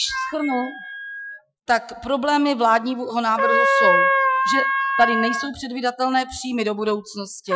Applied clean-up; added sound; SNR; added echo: classical method Wiener filter.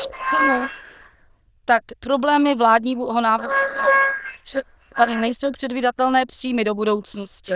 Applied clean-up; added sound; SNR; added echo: neural diffusion model UNIVERSE++.